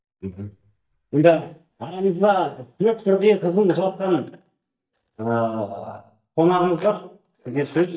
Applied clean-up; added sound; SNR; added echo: neural mask model DeepFilterNet 3.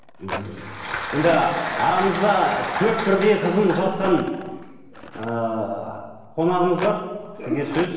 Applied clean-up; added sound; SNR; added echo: none; Rattle; 15 dB; reverberation time 1.3 s.